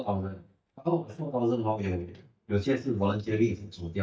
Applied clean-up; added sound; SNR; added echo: neural mask model DeepFilterNet 3.